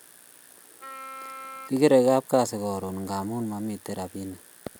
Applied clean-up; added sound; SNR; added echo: none; Wind instrument, woodwind instrument; 14 dB; none.